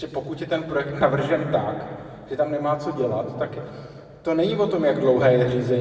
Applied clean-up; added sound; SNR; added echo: none; none; none; reverberation time 2.2 s.